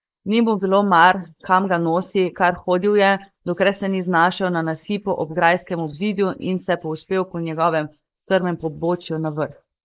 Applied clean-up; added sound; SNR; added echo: neural mask model Resemble Enhance denoiser.